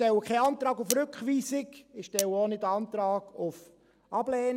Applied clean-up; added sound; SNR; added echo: none; Cutlery, silverware; 11 dB; none.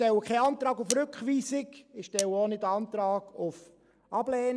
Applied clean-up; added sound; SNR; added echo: neural mask model Resemble Enhance denoiser.